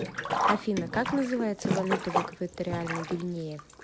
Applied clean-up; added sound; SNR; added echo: none; Sink (filling or washing); 1 dB; none.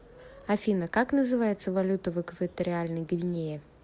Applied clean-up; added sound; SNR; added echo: none; none; none; none.